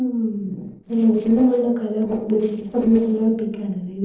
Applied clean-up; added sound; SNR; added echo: neural separator model SepFormer DNS4.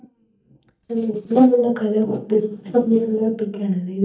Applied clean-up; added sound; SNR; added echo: neural mask model DeepFilterNet 3.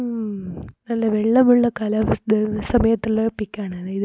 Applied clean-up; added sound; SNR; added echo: none; none; none; none.